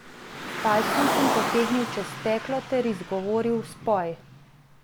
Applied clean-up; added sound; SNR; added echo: none; Car; 3 dB; none.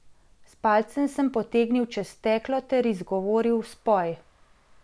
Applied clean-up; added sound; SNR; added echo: none; none; none; none.